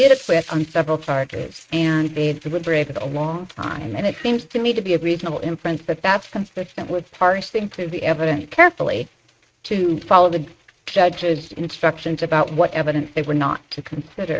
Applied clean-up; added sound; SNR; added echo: neural mask model RNNoise.